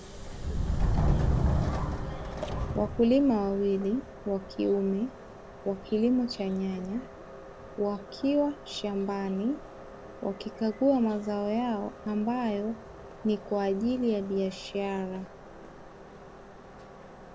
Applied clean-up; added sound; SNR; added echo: none; Subway, metro, underground; 4 dB; none.